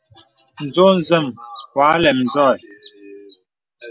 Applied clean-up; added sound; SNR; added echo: none; none; none; none.